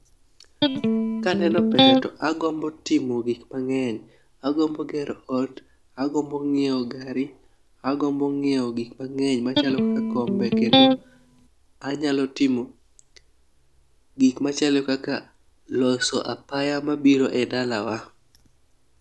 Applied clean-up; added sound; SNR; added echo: none; Electric guitar; -5 dB; none.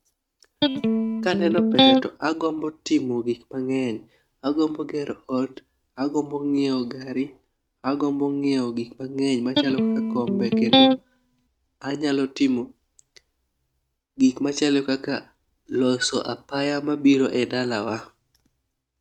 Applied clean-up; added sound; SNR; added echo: neural mask model RNNoise.